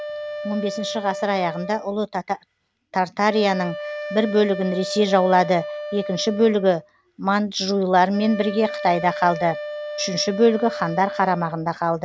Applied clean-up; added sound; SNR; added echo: none; Wind instrument, woodwind instrument; 10 dB; none.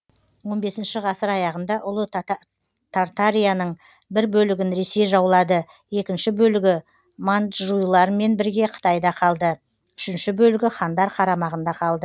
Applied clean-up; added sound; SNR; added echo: none; none; none; none.